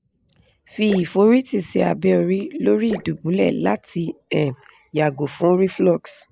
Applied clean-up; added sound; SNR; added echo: neural mask model Resemble Enhance denoiser.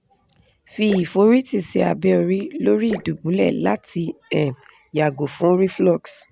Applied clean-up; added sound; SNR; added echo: none; Drip / Splash, splatter; 19 dB; none.